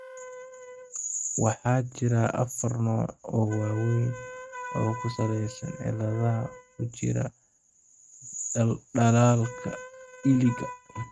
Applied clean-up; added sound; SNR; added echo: neural mask model RNNoise.